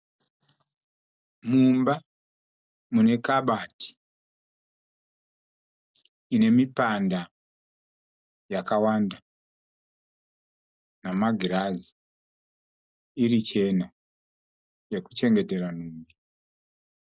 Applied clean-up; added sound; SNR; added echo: none; none; none; none.